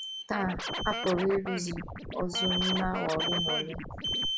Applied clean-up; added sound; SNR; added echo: none; Scratching (performance technique) + Alarm; 1 dB; none.